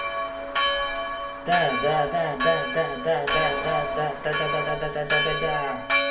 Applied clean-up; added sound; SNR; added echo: none; Church bell; 0 dB; reverberation time 3.0 s.